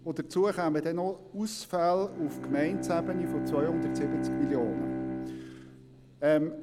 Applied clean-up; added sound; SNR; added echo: none; Bowed string instrument; 5 dB; none.